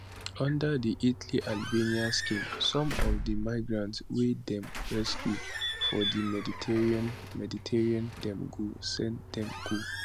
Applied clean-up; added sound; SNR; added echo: none; Squeak / Slam / Alarm / Wood; 5 dB; none.